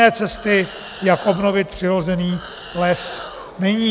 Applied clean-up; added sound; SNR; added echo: none; Animal; 17 dB; none.